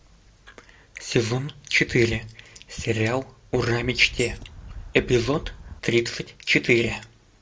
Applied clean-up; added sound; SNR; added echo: none; Wind + Tambourine; 12 dB; none.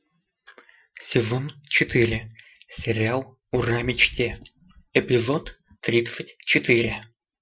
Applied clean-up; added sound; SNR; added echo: classical method Wiener filter.